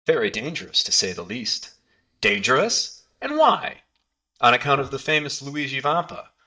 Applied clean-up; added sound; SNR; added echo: neural mask model DeepFilterNet 3.